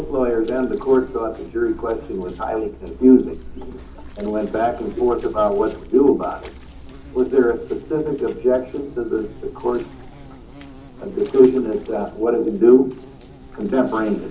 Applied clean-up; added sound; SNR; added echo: none; Insect; 18 dB; reverberation time 0.3 s.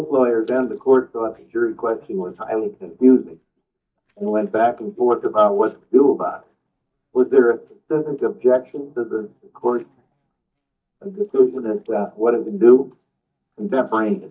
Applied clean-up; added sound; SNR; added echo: neural mask model DeepFilterNet 3.